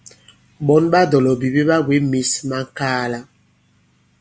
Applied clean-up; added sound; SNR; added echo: none; none; none; none.